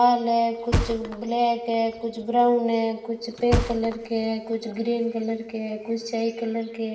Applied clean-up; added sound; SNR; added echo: none; Thump, thud; 7 dB; reverberation time 0.9 s.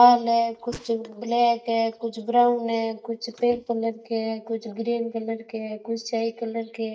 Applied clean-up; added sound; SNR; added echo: neural mask model DeepFilterNet 3.